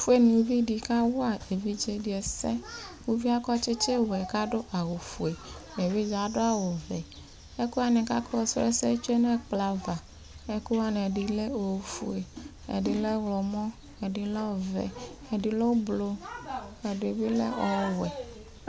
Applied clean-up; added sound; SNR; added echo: none; none; none; none.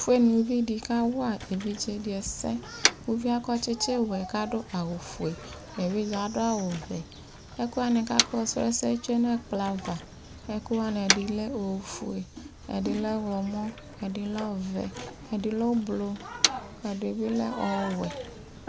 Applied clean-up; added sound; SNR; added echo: none; Motor vehicle (road); 8 dB; none.